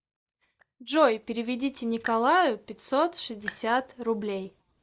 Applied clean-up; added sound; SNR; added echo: neural mask model DeepFilterNet 3.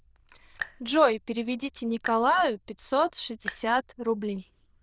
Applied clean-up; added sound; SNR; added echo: neural diffusion model UNIVERSE++.